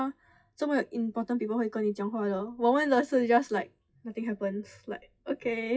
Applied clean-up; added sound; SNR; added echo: classical method WPE with log-MMSE.